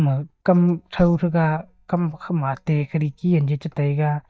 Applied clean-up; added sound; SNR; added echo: neural mask model DeepFilterNet 3.